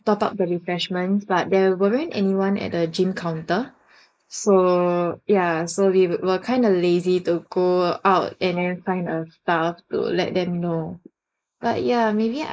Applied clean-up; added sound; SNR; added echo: neural mask model Resemble Enhance denoiser.